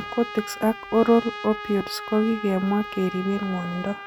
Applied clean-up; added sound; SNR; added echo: none; Trumpet; 12 dB; none.